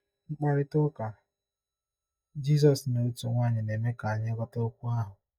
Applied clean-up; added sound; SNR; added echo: neural mask model DeepFilterNet 3.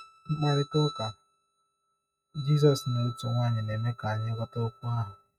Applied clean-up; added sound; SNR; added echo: neural mask model RNNoise.